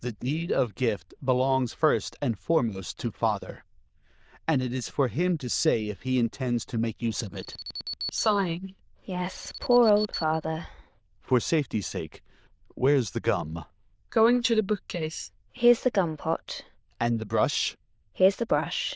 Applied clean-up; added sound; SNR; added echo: neural diffusion model UNIVERSE++.